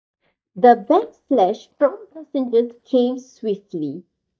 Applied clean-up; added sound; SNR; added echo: neural mask model DeepFilterNet 3.